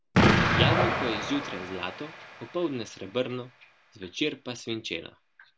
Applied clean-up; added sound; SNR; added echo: none; Explosion; -4 dB; none.